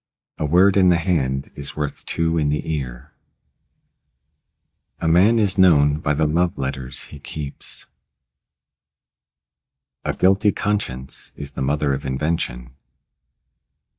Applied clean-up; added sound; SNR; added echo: neural mask model DeepFilterNet 3.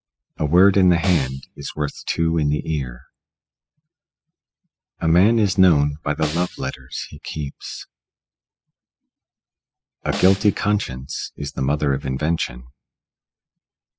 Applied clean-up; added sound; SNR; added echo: classical method spectral subtraction.